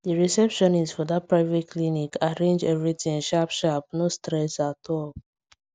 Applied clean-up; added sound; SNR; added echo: none; none; none; none.